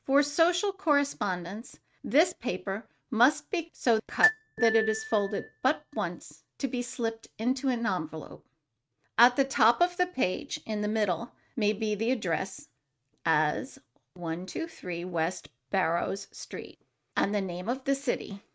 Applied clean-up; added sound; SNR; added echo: neural mask model RNNoise.